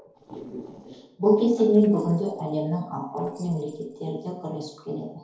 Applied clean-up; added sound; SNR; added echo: neural separator model SepFormer DNS4.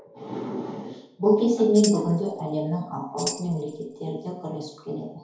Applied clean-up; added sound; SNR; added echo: none; Tambourine; 13 dB; reverberation time 0.8 s.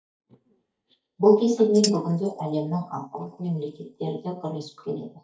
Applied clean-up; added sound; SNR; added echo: neural mask model DeepFilterNet 3.